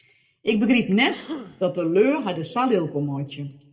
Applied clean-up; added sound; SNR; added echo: none; Cough; 15 dB; reverberation time 0.6 s.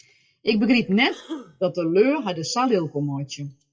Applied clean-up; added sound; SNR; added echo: classical method WPE with log-MMSE.